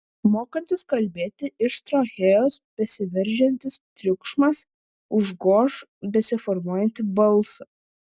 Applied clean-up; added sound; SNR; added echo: none; none; none; none.